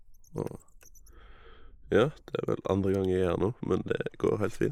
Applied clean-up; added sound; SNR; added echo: neural mask model Resemble Enhance denoiser.